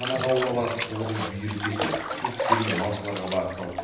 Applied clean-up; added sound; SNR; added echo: none; Bathtub (filling or washing); 1 dB; reverberation time 0.9 s.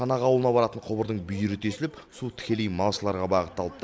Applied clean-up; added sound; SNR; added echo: none; none; none; none.